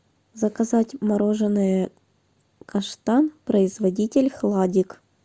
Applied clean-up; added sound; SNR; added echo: none; none; none; none.